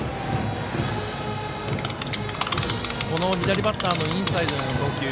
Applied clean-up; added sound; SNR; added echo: none; Insect; 3 dB; none.